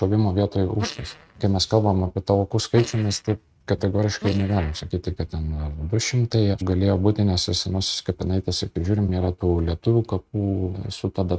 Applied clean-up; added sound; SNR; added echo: neural mask model RNNoise.